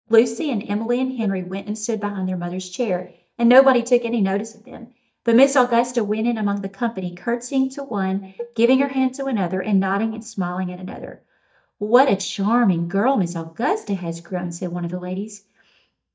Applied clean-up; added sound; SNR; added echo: neural mask model DeepFilterNet 3.